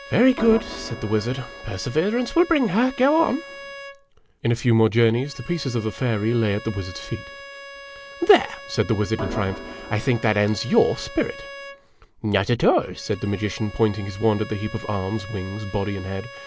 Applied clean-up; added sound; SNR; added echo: none; Bowed string instrument + Organ; 15 dB; none.